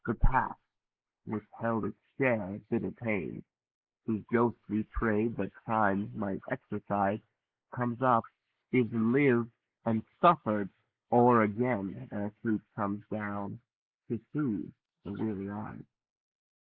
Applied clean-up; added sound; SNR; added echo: neural mask model Resemble Enhance denoiser.